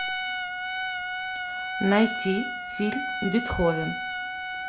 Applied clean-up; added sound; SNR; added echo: none; Trumpet; 3 dB; none.